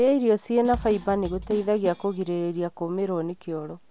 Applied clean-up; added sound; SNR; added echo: none; Drum kit; 14 dB; none.